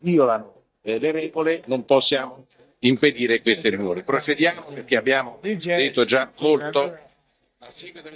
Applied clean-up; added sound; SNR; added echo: neural mask model DeepFilterNet 3.